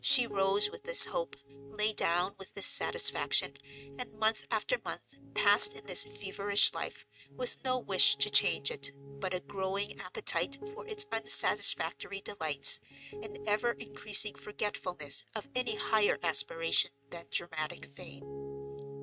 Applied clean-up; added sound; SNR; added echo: neural mask model RNNoise.